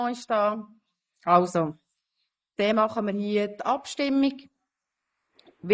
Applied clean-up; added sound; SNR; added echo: neural mask model Resemble Enhance denoiser.